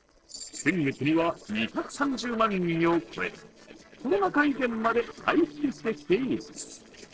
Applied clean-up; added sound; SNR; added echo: neural separator model SepFormer DNS4.